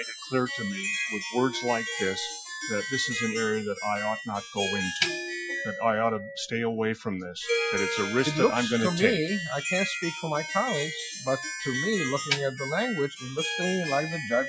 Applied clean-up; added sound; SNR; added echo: classical method Wiener filter.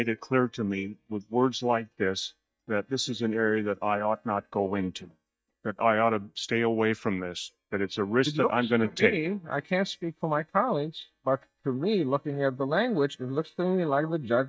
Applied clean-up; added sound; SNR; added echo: neural mask model DeepFilterNet 3.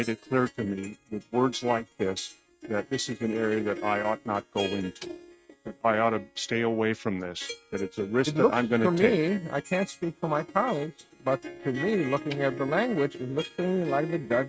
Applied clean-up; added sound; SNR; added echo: neural mask model RNNoise.